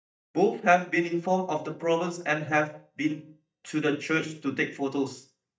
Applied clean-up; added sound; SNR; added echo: neural mask model DeepFilterNet 3.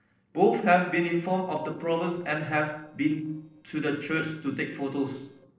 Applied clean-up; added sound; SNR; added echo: neural separator model SepFormer DNS4.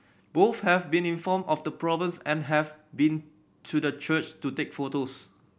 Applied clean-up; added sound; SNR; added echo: none; none; none; none.